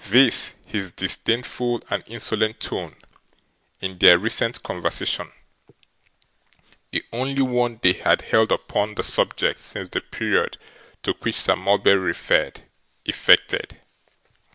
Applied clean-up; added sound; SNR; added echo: none; none; none; none.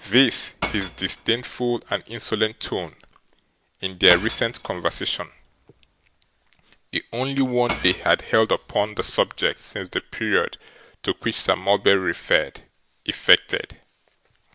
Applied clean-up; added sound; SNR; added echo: none; Shatter / Crushing; 13 dB; none.